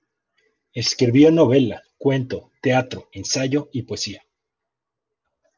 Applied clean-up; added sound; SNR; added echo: none; none; none; none.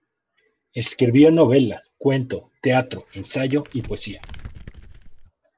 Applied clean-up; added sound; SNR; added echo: none; Crumpling, crinkling; 18 dB; none.